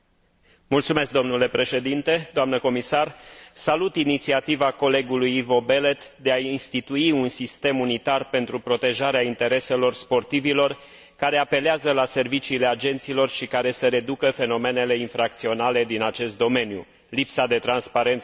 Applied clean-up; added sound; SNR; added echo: none; none; none; none.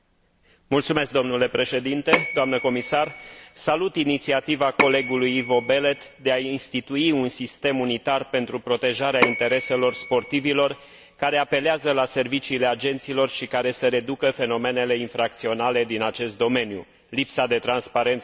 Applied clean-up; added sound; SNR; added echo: none; Bell / Telephone; 3 dB; none.